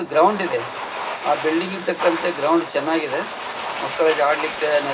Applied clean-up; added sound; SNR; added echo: none; Domestic sounds, home sounds; 7 dB; reverberation time 0.2 s.